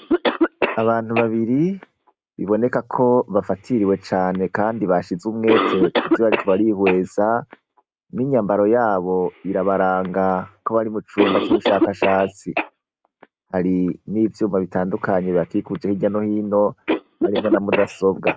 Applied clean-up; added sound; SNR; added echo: neural mask model RNNoise.